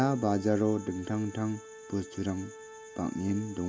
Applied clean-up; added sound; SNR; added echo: none; Organ; 17 dB; none.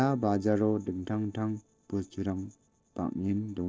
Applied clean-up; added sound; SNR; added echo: neural separator model SepFormer DNS4.